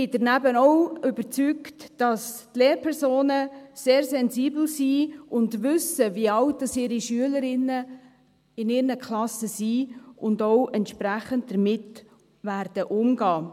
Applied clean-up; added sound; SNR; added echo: none; none; none; none.